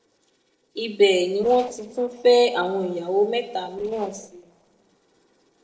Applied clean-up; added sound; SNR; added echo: neural separator model SepFormer DNS4.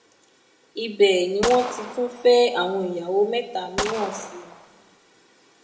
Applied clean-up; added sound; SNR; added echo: none; Gunshot, gunfire; 10 dB; reverberation time 0.8 s.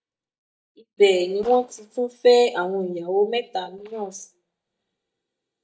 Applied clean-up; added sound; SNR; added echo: neural mask model DeepFilterNet 3.